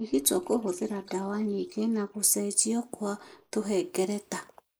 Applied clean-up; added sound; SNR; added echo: neural mask model Resemble Enhance denoiser.